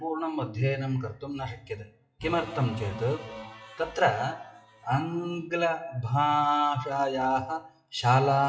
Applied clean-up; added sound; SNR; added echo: classical method WPE with log-MMSE.